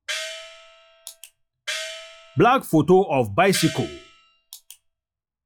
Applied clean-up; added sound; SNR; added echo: classical method log-MMSE.